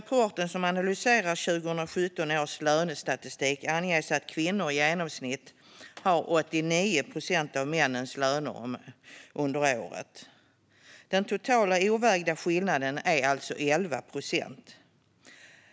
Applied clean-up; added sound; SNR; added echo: none; none; none; none.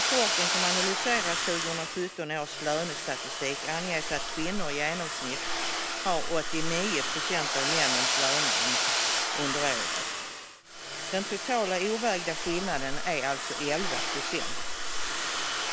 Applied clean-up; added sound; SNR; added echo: none; Domestic sounds, home sounds; -2 dB; none.